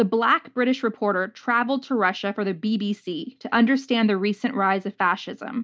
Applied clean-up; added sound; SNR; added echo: none; none; none; none.